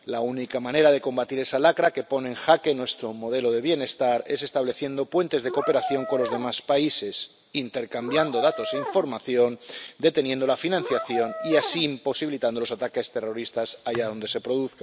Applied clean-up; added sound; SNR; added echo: none; Brass instrument; 7 dB; none.